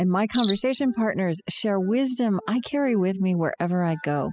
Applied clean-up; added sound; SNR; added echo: classical method spectral subtraction.